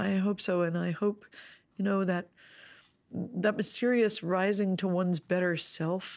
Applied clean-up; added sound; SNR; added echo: none; none; none; none.